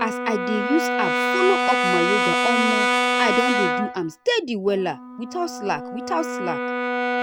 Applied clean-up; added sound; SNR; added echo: none; Brass instrument; -2 dB; none.